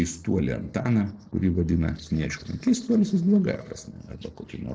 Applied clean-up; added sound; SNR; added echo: neural separator model SepFormer DNS4.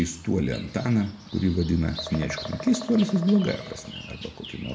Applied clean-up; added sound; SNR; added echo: none; Bird vocalization, bird call, bird song; 14 dB; reverberation time 0.5 s.